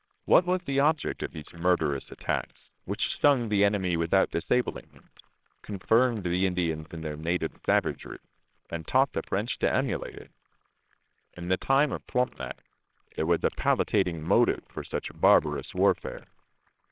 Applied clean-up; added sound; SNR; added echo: neural separator model SepFormer WHAMR!.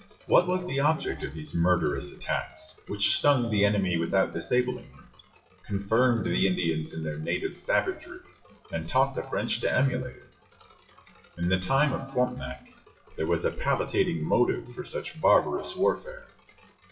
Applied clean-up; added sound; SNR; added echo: classical method WPE with log-MMSE.